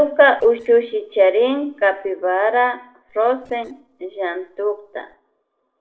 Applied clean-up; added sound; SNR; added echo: neural separator model SepFormer DNS4.